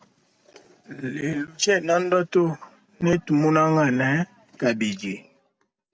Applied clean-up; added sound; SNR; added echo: none; none; none; none.